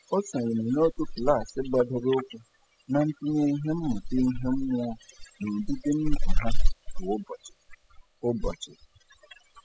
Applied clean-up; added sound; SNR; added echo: classical method spectral subtraction.